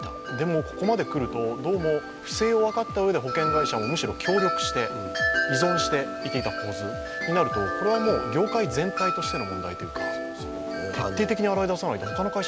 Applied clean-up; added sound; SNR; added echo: none; Wind chime; 4 dB; none.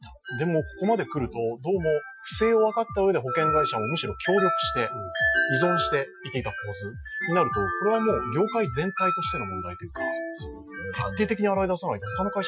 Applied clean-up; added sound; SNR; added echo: classical method Wiener filter.